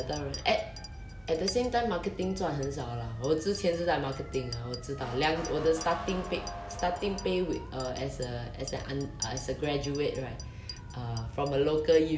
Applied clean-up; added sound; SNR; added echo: none; Motor vehicle (road) / Siren + Chink, clink; 14 dB; none.